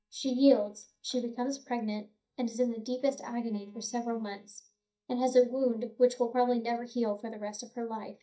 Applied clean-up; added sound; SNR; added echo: neural mask model DeepFilterNet 3.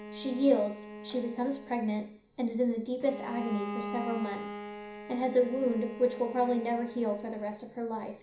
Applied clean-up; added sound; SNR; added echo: none; Bowed string instrument; 11 dB; reverberation time 0.5 s.